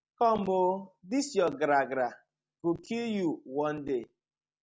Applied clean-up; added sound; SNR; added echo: none; none; none; none.